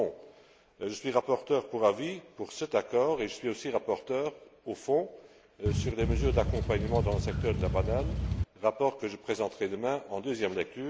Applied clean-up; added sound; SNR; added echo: none; Boat, Water vehicle; -1 dB; none.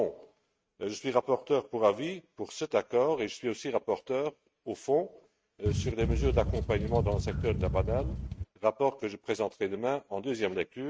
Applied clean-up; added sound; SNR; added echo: neural mask model RNNoise.